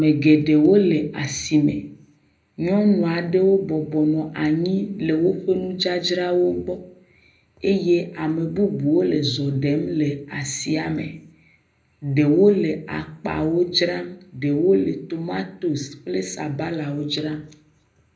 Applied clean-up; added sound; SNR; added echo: none; none; none; reverberation time 0.5 s.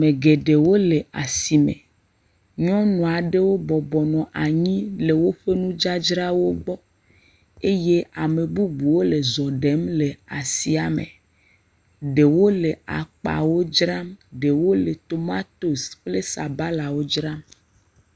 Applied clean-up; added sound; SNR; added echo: none; none; none; none.